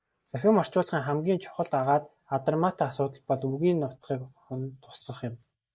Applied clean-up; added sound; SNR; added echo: neural mask model Resemble Enhance denoiser.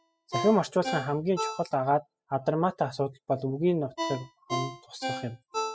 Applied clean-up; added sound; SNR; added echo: classical method spectral subtraction.